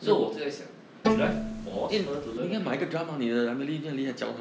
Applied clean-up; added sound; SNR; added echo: none; Bowed string instrument; 0 dB; none.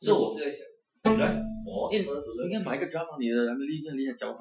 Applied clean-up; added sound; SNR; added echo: classical method Wiener filter.